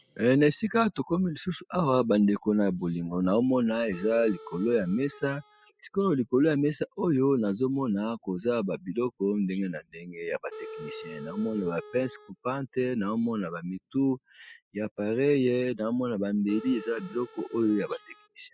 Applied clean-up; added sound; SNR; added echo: classical method spectral subtraction.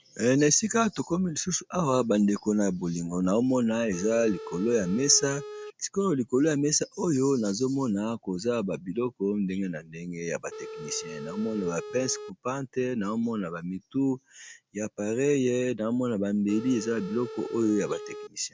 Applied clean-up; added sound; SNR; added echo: none; Telephone; 12 dB; none.